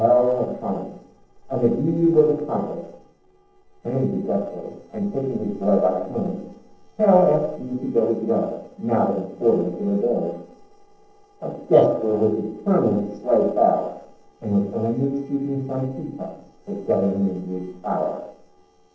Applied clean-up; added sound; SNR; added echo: neural separator model SepFormer DNS4.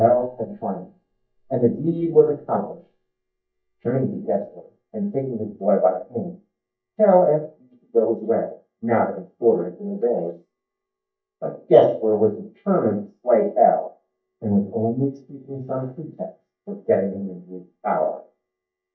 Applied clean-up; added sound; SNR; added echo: neural mask model DeepFilterNet 3.